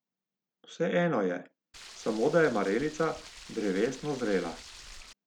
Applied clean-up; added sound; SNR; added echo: none; Stream; 17 dB; none.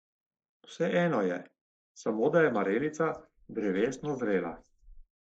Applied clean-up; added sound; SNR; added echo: neural mask model Resemble Enhance denoiser.